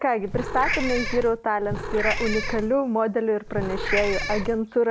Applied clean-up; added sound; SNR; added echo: none; Meow / Purr; 3 dB; none.